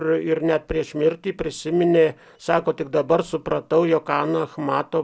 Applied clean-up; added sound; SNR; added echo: none; none; none; none.